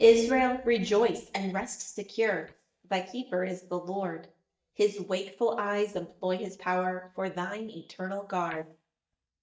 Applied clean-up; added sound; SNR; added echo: neural mask model DeepFilterNet 3.